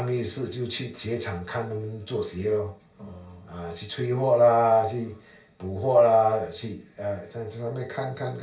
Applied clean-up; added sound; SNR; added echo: none; none; none; reverberation time 0.1 s.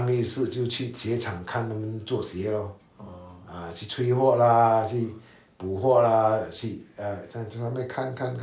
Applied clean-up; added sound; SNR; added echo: none; none; none; none.